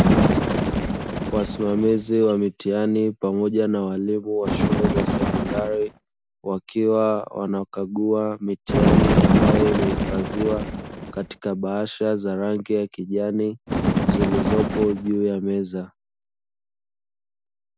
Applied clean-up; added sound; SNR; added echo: none; Bird; 0 dB; none.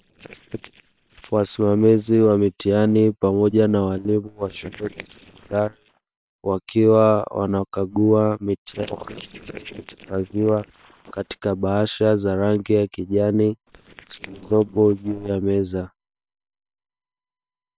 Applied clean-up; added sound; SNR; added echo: neural separator model SepFormer WHAM!.